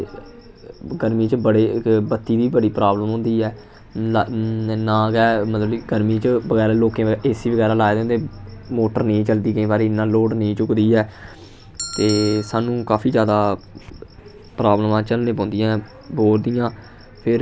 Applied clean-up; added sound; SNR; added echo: none; Bell; 14 dB; none.